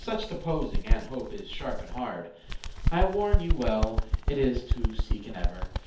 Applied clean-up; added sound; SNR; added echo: none; Bird; -4 dB; reverberation time 0.5 s.